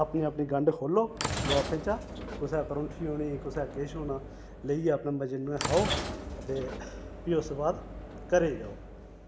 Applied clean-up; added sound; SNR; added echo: none; Sliding door / Train; 7 dB; none.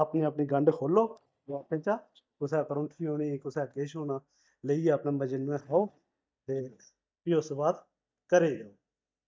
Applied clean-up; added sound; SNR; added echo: neural mask model DeepFilterNet 3.